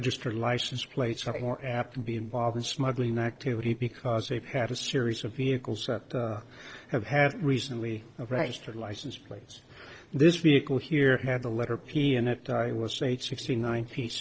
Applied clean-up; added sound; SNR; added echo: neural separator model SepFormer DNS4.